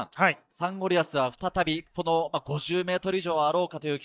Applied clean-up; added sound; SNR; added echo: neural mask model DeepFilterNet 3.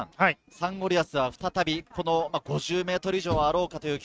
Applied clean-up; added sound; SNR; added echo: neural mask model RNNoise.